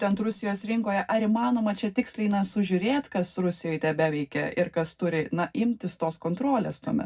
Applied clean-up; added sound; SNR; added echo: neural separator model SepFormer DNS4.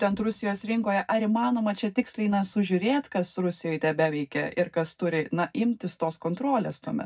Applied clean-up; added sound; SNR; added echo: neural mask model DeepFilterNet 3.